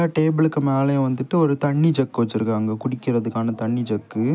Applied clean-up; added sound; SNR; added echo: none; none; none; none.